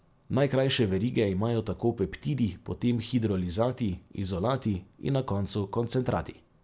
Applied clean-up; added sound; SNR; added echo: none; none; none; none.